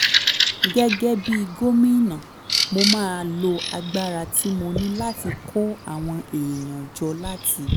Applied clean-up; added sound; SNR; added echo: none; Bird vocalization, bird call, bird song; 3 dB; none.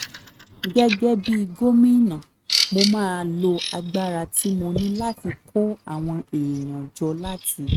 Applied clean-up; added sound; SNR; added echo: neural mask model RNNoise.